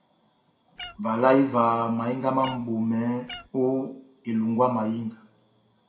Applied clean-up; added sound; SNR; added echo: none; Meow; 19 dB; reverberation time 0.5 s.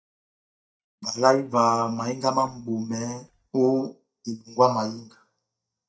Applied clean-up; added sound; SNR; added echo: neural mask model DeepFilterNet 3.